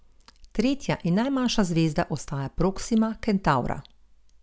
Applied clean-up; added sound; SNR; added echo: none; none; none; none.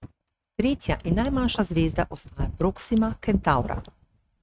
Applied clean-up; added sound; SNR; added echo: neural mask model RNNoise.